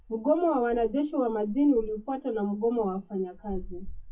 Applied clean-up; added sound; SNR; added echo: classical method WPE with log-MMSE.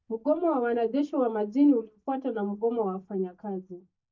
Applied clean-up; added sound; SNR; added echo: neural mask model DeepFilterNet 3.